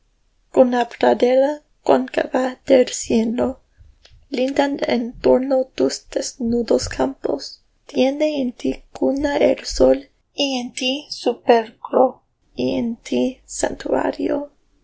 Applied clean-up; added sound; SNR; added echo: none; none; none; none.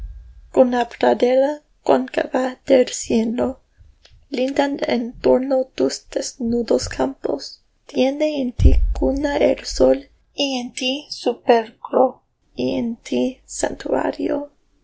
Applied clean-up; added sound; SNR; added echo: none; Bass drum; 8 dB; none.